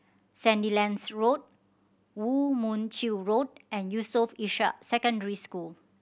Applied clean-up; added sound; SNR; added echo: none; none; none; none.